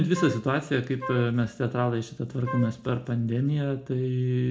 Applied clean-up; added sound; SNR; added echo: none; Wind instrument, woodwind instrument; 13 dB; reverberation time 0.3 s.